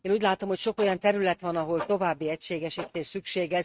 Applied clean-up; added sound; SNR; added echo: neural mask model RNNoise.